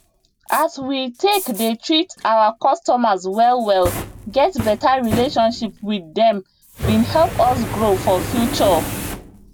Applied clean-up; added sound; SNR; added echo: none; Fire; 10 dB; none.